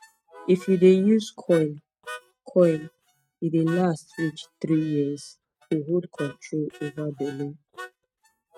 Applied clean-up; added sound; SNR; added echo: neural mask model RNNoise.